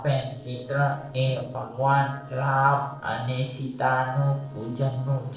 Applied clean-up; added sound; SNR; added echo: neural separator model SepFormer DNS4.